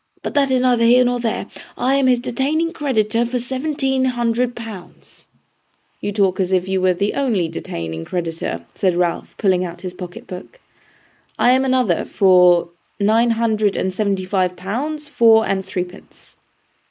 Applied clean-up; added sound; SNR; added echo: neural mask model Resemble Enhance denoiser.